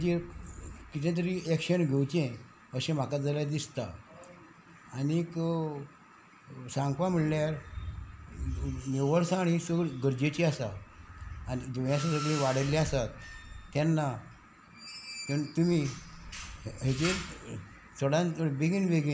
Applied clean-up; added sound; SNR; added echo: none; Thunder; 16 dB; none.